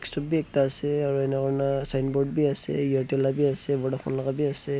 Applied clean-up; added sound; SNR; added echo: none; none; none; none.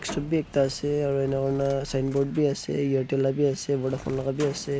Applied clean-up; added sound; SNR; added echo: none; Bird; 19 dB; none.